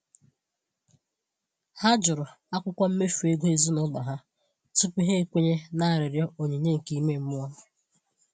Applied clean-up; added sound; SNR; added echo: none; none; none; none.